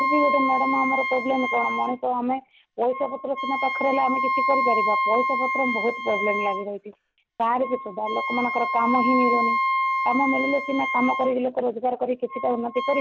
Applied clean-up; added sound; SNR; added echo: none; Wind instrument, woodwind instrument; 1 dB; none.